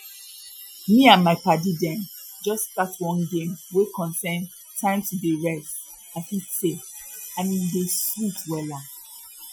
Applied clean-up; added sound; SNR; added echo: classical method Wiener filter.